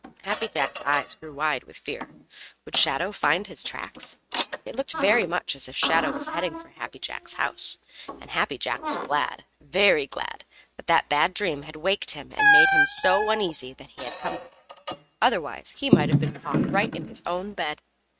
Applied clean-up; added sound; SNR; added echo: neural mask model RNNoise.